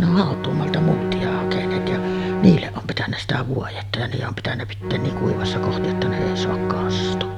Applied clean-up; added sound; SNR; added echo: none; Bowed string instrument; 3 dB; none.